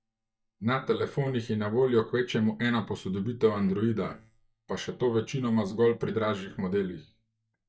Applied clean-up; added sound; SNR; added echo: neural mask model DeepFilterNet 3.